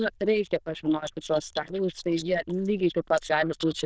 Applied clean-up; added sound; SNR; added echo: neural diffusion model UNIVERSE++.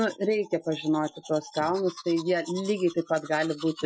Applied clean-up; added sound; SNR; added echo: classical method Wiener filter.